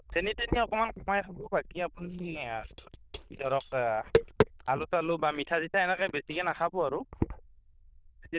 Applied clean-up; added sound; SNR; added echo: neural diffusion model UNIVERSE++.